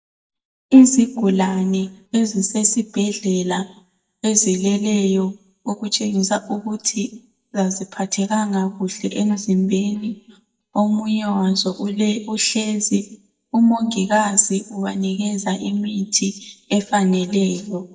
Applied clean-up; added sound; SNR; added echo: neural mask model DeepFilterNet 3.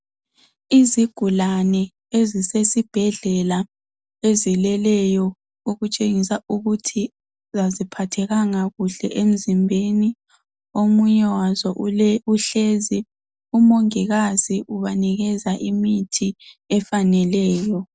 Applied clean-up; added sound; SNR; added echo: none; none; none; none.